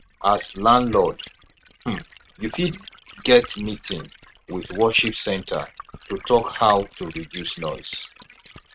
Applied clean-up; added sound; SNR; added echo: neural mask model RNNoise.